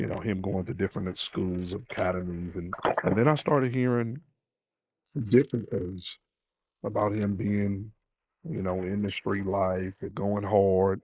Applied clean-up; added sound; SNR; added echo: neural mask model Resemble Enhance denoiser.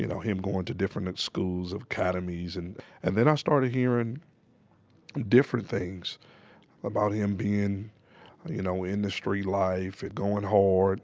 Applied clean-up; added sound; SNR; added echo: none; none; none; none.